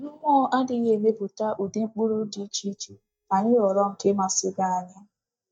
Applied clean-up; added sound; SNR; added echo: neural mask model DeepFilterNet 3.